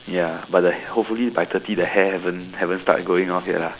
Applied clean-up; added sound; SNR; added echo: none; none; none; none.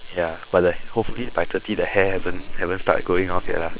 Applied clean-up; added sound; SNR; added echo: neural separator model SepFormer WHAM!.